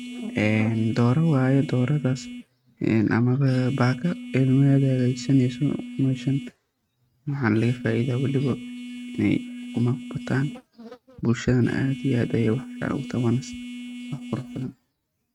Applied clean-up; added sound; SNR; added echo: neural mask model RNNoise.